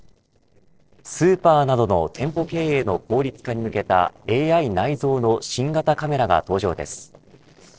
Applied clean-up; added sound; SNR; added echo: neural separator model SepFormer DNS4.